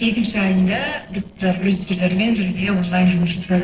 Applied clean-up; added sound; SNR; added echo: neural separator model SepFormer DNS4.